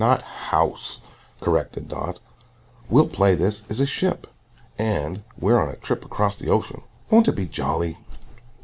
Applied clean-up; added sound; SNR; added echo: none; none; none; none.